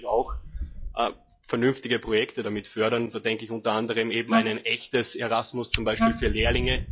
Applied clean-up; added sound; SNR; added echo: classical method log-MMSE.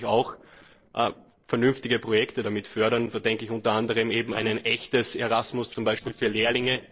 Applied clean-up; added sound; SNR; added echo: neural separator model SepFormer DNS4.